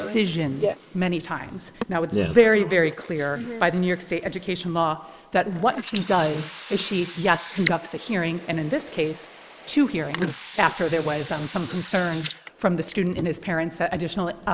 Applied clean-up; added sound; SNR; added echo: neural mask model Resemble Enhance denoiser.